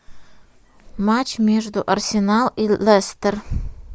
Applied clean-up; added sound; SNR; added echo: none; none; none; none.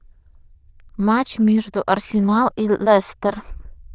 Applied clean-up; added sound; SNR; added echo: neural diffusion model UNIVERSE++.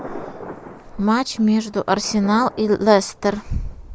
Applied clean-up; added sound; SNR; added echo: none; Thunder; 18 dB; none.